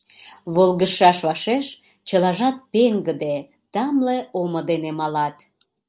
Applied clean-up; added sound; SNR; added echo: none; none; none; none.